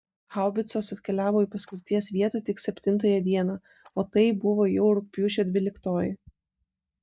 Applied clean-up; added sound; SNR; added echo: neural mask model DeepFilterNet 3.